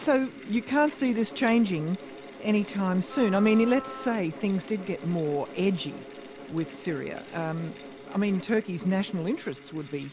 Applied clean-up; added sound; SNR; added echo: none; Wind instrument, woodwind instrument + Mechanical fan; 15 dB; none.